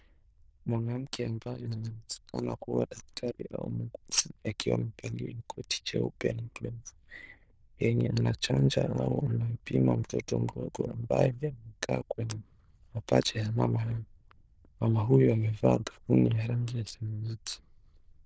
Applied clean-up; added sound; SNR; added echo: neural diffusion model UNIVERSE++.